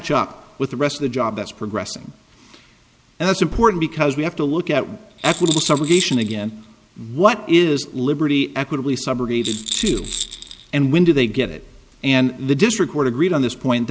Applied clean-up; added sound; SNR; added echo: none; Gunshot, gunfire + Rattle; 10 dB; none.